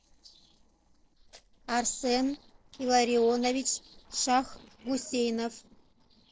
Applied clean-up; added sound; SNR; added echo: neural separator model SepFormer DNS4.